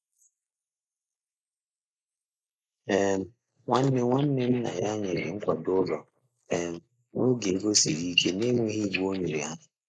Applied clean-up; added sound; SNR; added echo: neural mask model Resemble Enhance denoiser.